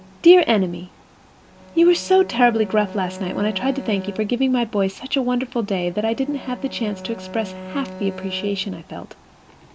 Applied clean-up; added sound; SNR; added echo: none; Bowed string instrument; 16 dB; none.